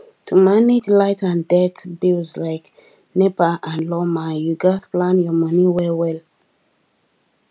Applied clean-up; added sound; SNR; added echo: none; none; none; none.